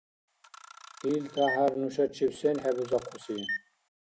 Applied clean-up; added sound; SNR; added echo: none; Camera; 11 dB; none.